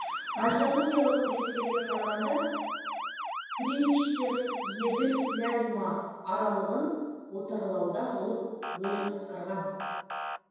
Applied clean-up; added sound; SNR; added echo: none; Motor vehicle (road) / Siren; 7 dB; reverberation time 1.2 s.